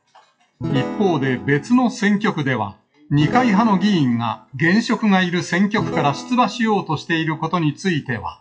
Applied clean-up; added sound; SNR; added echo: classical method WPE with log-MMSE.